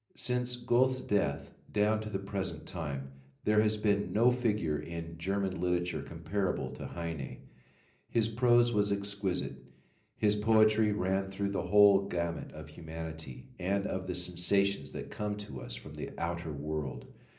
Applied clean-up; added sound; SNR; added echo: none; none; none; reverberation time 0.5 s.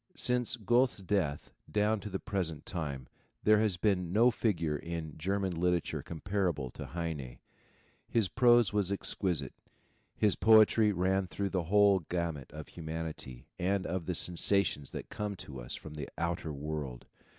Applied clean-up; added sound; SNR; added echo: none; none; none; none.